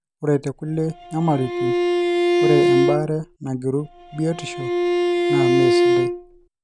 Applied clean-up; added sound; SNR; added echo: none; Bowed string instrument; -4 dB; none.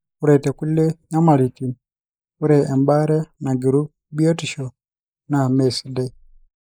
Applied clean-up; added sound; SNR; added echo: neural mask model Resemble Enhance denoiser.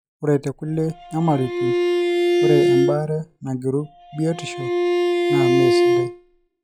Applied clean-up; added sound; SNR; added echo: classical method log-MMSE.